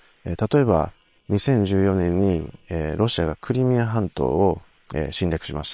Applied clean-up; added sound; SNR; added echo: neural separator model SepFormer WHAM!.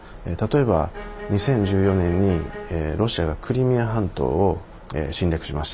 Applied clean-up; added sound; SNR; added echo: none; Bowed string instrument; 14 dB; none.